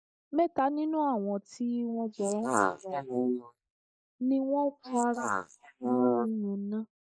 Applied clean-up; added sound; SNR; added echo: neural mask model Resemble Enhance denoiser.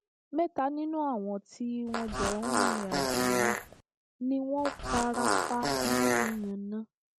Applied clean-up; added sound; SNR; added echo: none; Fart; -3 dB; none.